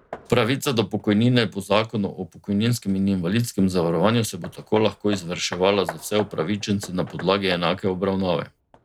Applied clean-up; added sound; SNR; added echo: none; Hammer; 20 dB; none.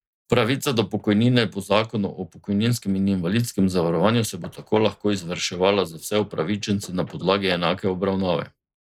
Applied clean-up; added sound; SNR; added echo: neural mask model Resemble Enhance denoiser.